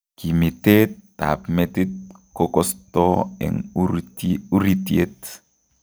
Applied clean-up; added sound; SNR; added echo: none; none; none; none.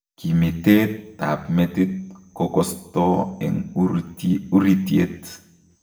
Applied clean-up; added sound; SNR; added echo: none; none; none; reverberation time 0.6 s.